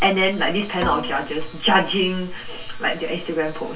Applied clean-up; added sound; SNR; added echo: none; Bowed string instrument; 13 dB; reverberation time 0.2 s.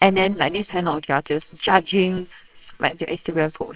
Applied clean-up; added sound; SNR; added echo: neural separator model SepFormer WHAMR!.